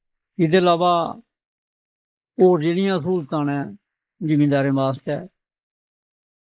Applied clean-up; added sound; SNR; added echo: neural mask model Resemble Enhance denoiser.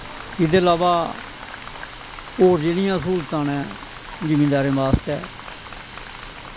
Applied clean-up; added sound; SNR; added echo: none; Applause + Water tap, faucet; 14 dB; none.